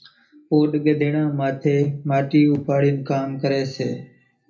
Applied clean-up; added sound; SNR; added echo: none; none; none; reverberation time 0.3 s.